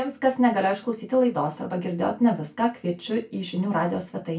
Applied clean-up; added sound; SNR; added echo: none; none; none; reverberation time 0.2 s.